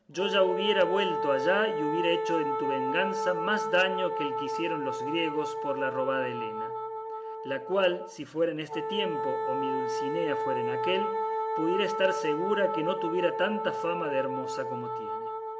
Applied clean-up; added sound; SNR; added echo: none; Wind instrument, woodwind instrument; 1 dB; none.